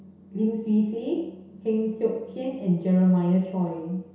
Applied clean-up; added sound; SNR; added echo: none; none; none; reverberation time 0.7 s.